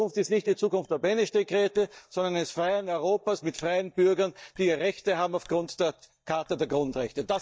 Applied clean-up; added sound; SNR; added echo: neural mask model DeepFilterNet 3.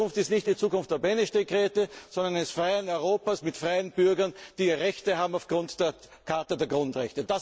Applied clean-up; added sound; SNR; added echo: none; none; none; none.